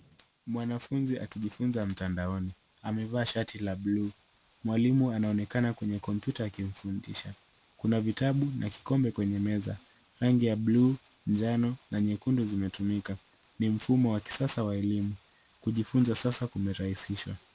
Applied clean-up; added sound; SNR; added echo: none; none; none; none.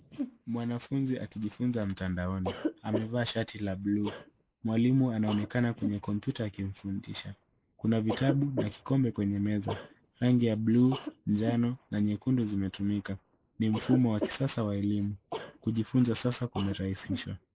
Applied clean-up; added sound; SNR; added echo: neural mask model Resemble Enhance denoiser.